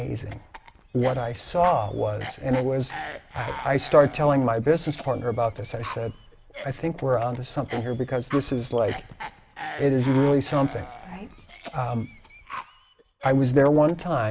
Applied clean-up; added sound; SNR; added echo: none; Cough; 16 dB; none.